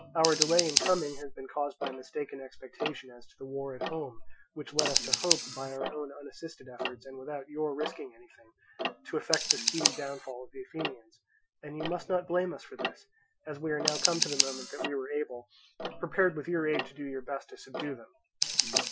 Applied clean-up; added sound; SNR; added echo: classical method Wiener filter.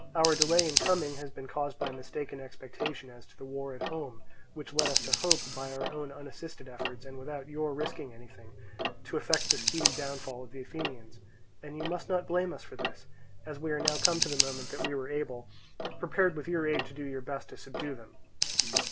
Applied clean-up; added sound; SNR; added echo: none; Scissors + Tick-tock; 0 dB; none.